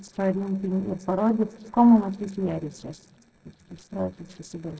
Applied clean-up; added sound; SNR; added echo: neural separator model SepFormer DNS4.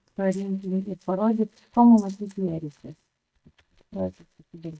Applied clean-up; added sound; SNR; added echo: neural mask model DeepFilterNet 3.